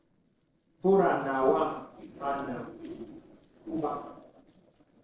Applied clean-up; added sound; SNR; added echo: neural separator model SepFormer DNS4.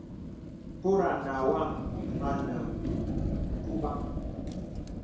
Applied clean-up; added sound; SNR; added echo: none; Fire; 0 dB; reverberation time 0.7 s.